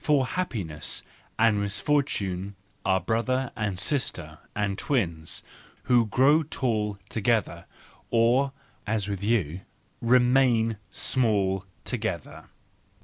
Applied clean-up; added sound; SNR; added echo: none; none; none; none.